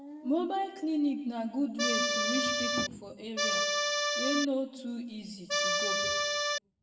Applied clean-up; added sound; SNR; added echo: none; Accordion; -5 dB; reverberation time 1.0 s.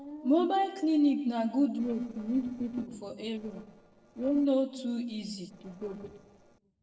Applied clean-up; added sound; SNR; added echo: neural separator model SepFormer DNS4.